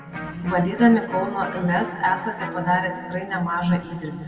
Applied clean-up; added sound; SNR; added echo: none; Electric guitar; 13 dB; reverberation time 2.1 s.